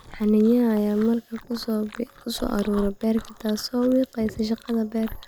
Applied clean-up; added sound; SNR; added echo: none; Chewing, mastication; 17 dB; none.